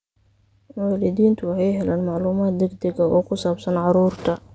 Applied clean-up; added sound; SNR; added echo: none; none; none; none.